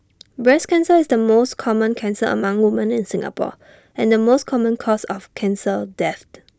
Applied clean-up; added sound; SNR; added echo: none; none; none; none.